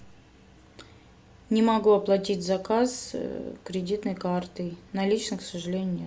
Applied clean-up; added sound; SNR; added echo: none; none; none; none.